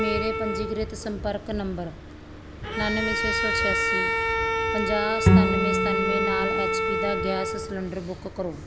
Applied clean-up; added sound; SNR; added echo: none; Bowed string instrument + Bowed string instrument; -5 dB; none.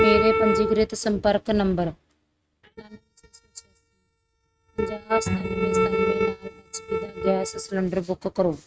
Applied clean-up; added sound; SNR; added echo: neural mask model RNNoise.